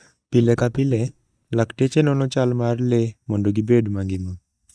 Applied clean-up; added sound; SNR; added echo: neural mask model DeepFilterNet 3.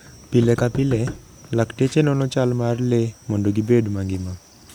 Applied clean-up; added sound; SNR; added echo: none; Knock; 14 dB; none.